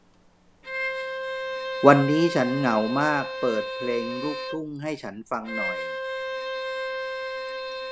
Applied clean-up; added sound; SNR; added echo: none; Bowed string instrument; 5 dB; none.